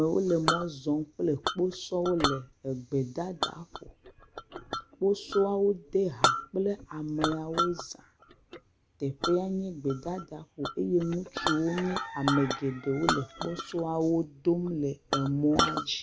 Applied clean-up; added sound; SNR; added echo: none; Chink, clink; 5 dB; none.